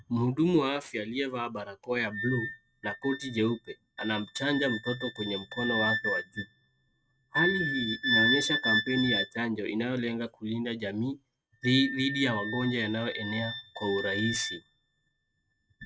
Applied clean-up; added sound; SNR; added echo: neural mask model RNNoise.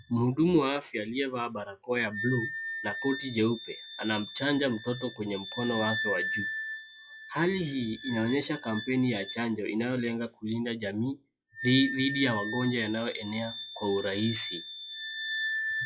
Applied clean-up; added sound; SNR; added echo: classical method log-MMSE.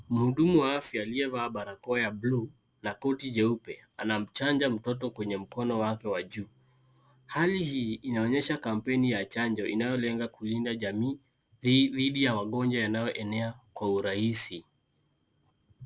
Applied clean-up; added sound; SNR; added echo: none; none; none; none.